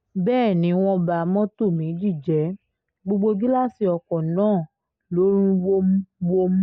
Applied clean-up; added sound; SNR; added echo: none; none; none; none.